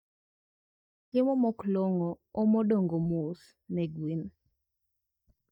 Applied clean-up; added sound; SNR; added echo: neural mask model DeepFilterNet 3.